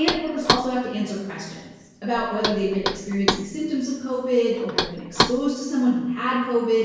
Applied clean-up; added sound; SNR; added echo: none; Knock; 5 dB; reverberation time 1.0 s.